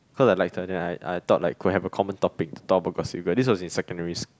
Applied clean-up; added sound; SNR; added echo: none; none; none; none.